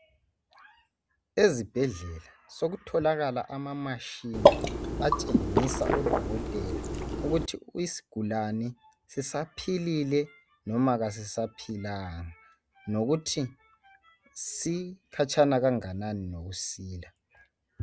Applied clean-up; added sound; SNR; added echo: none; Water / Liquid; -5 dB; none.